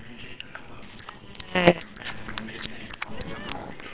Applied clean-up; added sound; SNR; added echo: neural separator model SepFormer WHAMR!.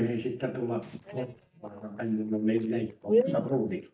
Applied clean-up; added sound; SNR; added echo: neural mask model DeepFilterNet 3.